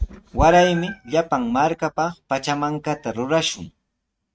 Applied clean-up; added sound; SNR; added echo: neural mask model RNNoise.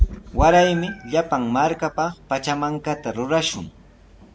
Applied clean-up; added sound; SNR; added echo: none; Meow; 7 dB; none.